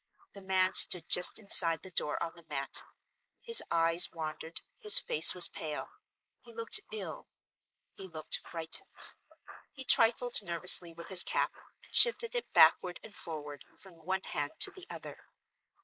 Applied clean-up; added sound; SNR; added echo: neural mask model Resemble Enhance denoiser.